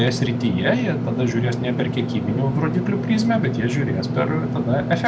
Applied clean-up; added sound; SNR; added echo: none; Engine / Mechanisms; 2 dB; none.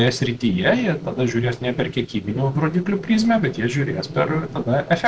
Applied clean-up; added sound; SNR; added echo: neural separator model SepFormer DNS4.